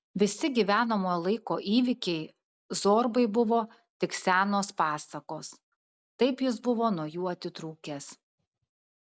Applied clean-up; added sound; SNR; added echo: none; none; none; none.